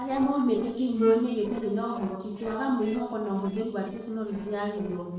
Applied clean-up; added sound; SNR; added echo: neural separator model SepFormer DNS4.